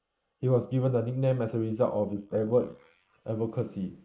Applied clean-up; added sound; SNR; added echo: neural mask model Resemble Enhance denoiser.